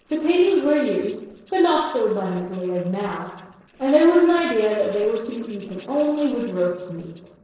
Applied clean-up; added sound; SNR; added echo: neural separator model SepFormer DNS4.